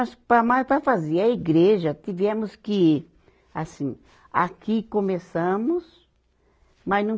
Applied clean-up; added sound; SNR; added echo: none; none; none; none.